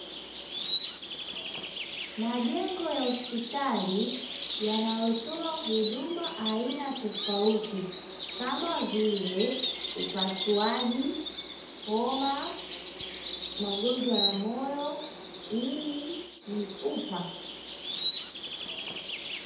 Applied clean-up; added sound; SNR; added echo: none; Insect; 3 dB; reverberation time 2.0 s.